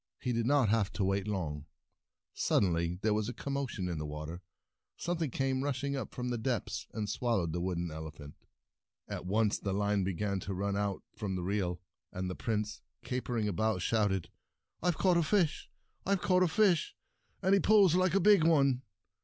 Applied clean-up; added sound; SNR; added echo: none; none; none; none.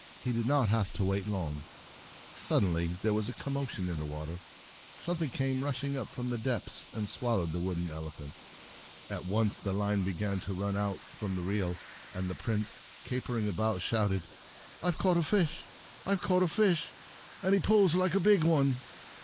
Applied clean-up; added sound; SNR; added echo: neural mask model Resemble Enhance denoiser.